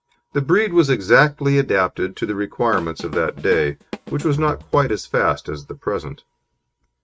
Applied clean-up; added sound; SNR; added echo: neural mask model RNNoise.